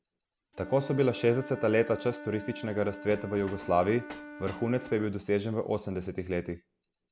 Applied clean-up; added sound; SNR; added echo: none; Train + Wind instrument, woodwind instrument; 15 dB; none.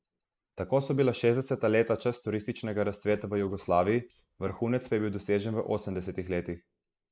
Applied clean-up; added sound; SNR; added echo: neural mask model Resemble Enhance denoiser.